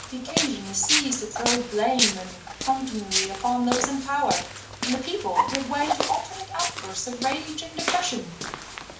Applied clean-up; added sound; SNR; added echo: none; Walk, footsteps; 1 dB; reverberation time 0.4 s.